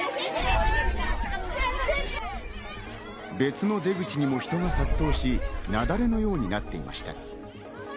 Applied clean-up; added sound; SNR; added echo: none; Boom; 1 dB; none.